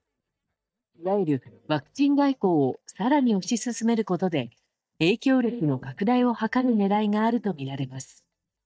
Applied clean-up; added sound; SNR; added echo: neural mask model DeepFilterNet 3.